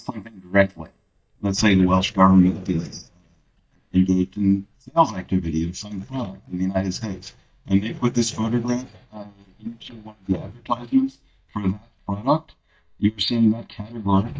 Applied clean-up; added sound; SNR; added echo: neural mask model DeepFilterNet 3.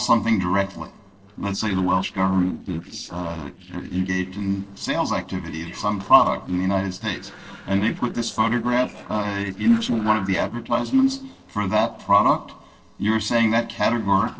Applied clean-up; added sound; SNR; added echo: neural separator model SepFormer DNS4.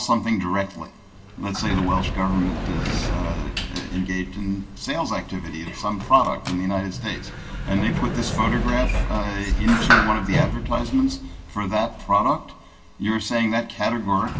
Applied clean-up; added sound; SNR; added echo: none; Sliding door; 3 dB; reverberation time 0.2 s.